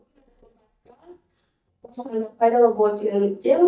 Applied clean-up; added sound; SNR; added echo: neural mask model DeepFilterNet 3.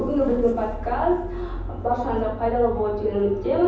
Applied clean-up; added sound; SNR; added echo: none; Engine starting / Motor vehicle (road); 10 dB; reverberation time 0.9 s.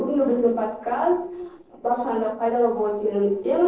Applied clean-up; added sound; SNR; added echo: neural separator model SepFormer DNS4.